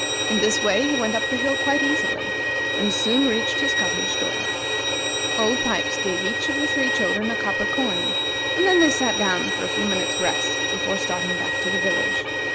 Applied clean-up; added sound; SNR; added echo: none; Bowed string instrument; -3 dB; none.